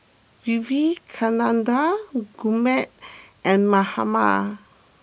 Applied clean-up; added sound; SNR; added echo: none; none; none; none.